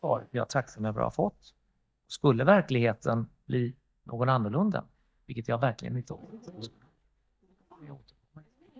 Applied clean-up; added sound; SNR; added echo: neural mask model DeepFilterNet 3.